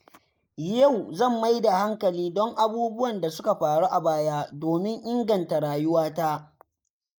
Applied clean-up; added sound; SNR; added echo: neural mask model Resemble Enhance denoiser.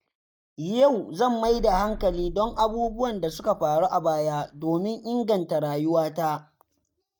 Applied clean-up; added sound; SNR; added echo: neural mask model DeepFilterNet 3.